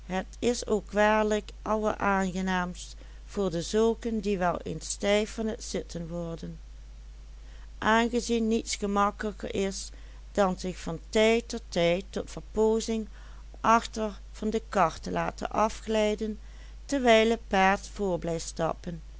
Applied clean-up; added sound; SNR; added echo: none; none; none; none.